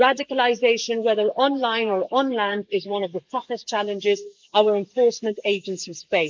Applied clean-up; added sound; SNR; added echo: neural mask model Resemble Enhance denoiser.